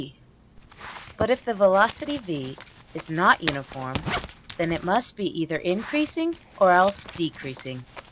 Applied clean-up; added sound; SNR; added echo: none; Zipper (clothing); 12 dB; none.